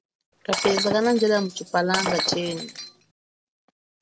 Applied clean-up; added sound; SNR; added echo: none; Shatter; 4 dB; none.